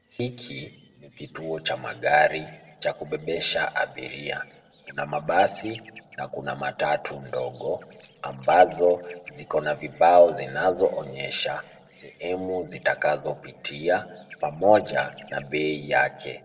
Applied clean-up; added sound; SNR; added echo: neural separator model SepFormer DNS4.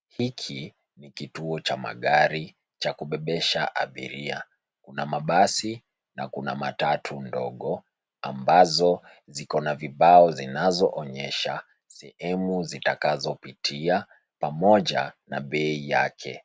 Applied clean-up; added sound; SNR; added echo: none; none; none; none.